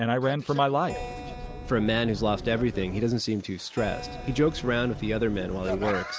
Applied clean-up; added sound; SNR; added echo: none; Keyboard (musical); 11 dB; none.